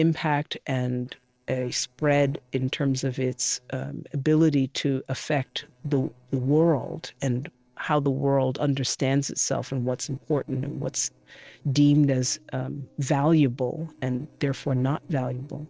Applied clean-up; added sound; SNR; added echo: neural separator model SepFormer DNS4.